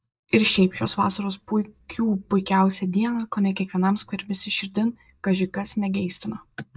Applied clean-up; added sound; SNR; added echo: neural mask model DeepFilterNet 3.